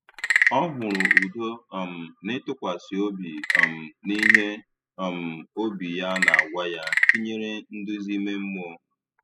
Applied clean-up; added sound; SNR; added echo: classical method spectral subtraction.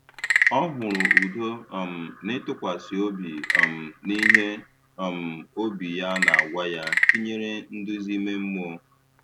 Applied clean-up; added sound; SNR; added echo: none; Wood / Percussion / Frog; -3 dB; none.